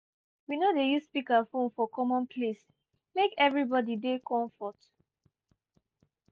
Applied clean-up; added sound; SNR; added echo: none; none; none; none.